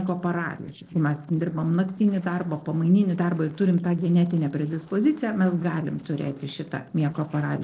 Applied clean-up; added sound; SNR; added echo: neural separator model SepFormer DNS4.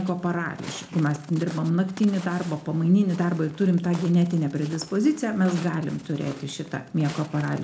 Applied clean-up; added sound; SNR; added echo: none; Walk, footsteps; 20 dB; reverberation time 0.4 s.